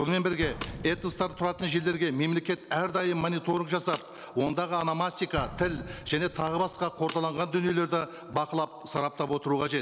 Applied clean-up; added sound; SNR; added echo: none; Explosion + Shatter; 16 dB; none.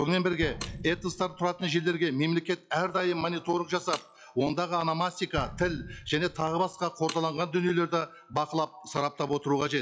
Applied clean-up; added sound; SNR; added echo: classical method log-MMSE.